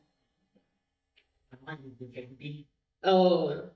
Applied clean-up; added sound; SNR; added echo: neural mask model DeepFilterNet 3.